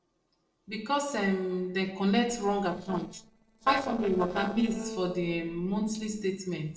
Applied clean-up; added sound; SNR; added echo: neural separator model SepFormer DNS4.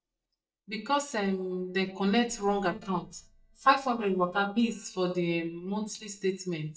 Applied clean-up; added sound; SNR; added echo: neural mask model DeepFilterNet 3.